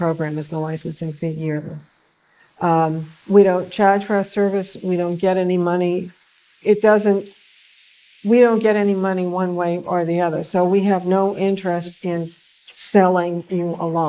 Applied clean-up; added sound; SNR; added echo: neural mask model Resemble Enhance denoiser.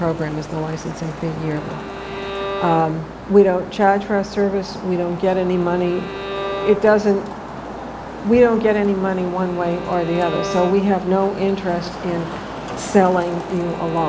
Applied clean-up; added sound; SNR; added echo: none; Bowed string instrument + Traffic noise, roadway noise; 10 dB; none.